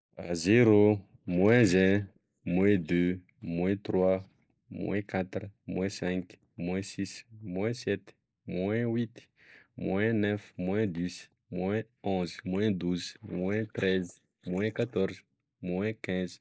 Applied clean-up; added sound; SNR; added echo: neural mask model Resemble Enhance denoiser.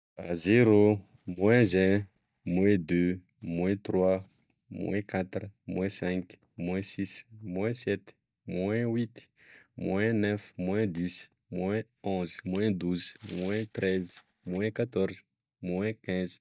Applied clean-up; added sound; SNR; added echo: neural mask model DeepFilterNet 3.